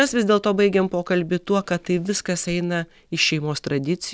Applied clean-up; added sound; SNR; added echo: none; none; none; none.